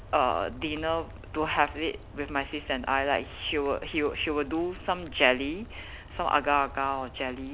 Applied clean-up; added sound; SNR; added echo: none; Rain; 15 dB; none.